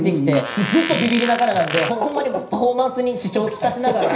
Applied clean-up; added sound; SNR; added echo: none; Fart; 10 dB; reverberation time 0.5 s.